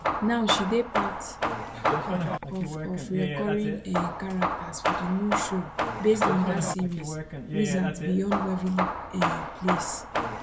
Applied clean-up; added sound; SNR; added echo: none; Hammer / Wood; 1 dB; none.